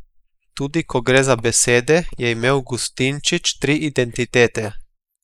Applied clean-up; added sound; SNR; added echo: neural mask model Resemble Enhance denoiser.